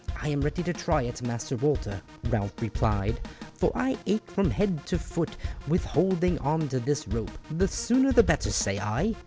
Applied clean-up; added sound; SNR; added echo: none; Drum kit; 8 dB; none.